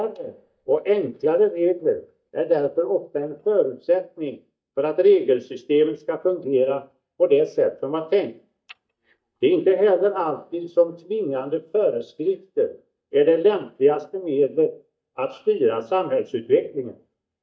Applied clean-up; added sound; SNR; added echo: neural mask model DeepFilterNet 3.